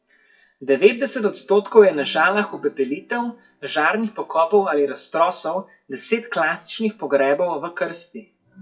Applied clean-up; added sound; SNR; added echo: classical method WPE with log-MMSE.